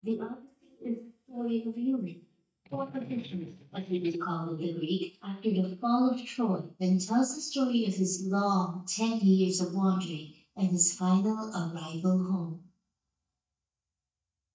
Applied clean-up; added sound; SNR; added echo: neural mask model DeepFilterNet 3.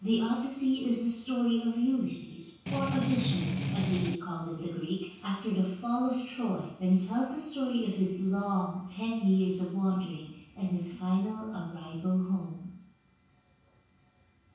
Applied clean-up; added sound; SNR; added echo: none; Strum; 0 dB; reverberation time 0.6 s.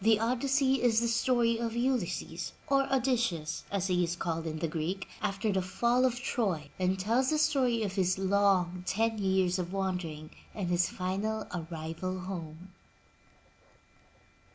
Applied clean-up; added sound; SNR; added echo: none; none; none; none.